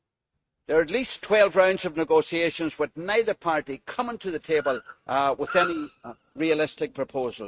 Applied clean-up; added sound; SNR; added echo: neural mask model RNNoise.